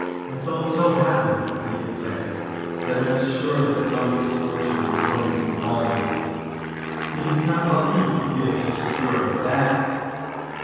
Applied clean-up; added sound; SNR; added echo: none; Aircraft; 5 dB; reverberation time 2.1 s.